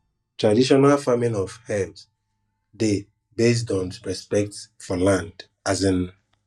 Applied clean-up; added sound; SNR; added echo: neural mask model DeepFilterNet 3.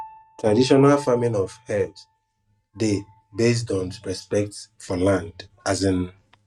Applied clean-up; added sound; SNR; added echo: neural mask model RNNoise.